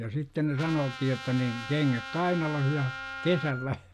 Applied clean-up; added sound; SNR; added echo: none; Wind instrument, woodwind instrument + Trumpet; 11 dB; none.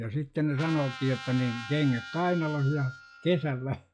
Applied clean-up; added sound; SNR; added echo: classical method log-MMSE.